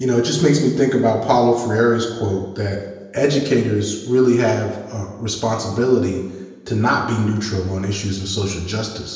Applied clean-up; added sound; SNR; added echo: none; none; none; reverberation time 1.0 s.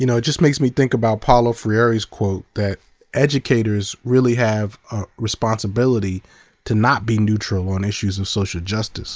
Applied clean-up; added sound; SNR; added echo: none; none; none; none.